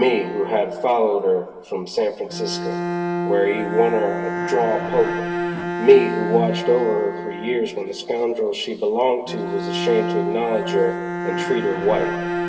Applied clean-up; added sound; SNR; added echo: none; Bowed string instrument; 6 dB; reverberation time 1.6 s.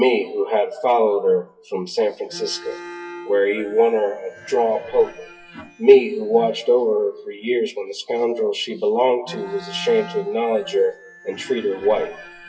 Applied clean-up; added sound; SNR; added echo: classical method WPE with log-MMSE.